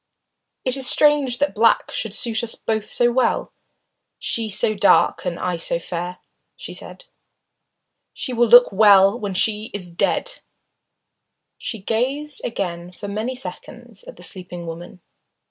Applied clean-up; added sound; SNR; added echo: none; none; none; none.